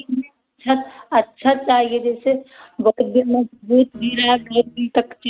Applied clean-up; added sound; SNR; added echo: neural mask model RNNoise.